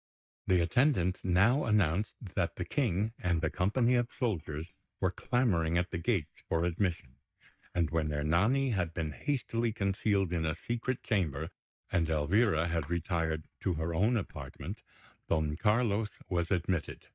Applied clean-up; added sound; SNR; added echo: neural mask model DeepFilterNet 3.